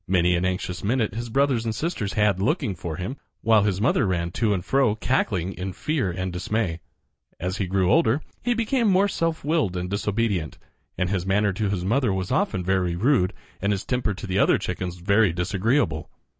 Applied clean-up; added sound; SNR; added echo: none; none; none; none.